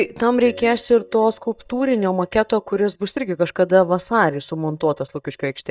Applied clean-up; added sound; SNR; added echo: neural mask model DeepFilterNet 3.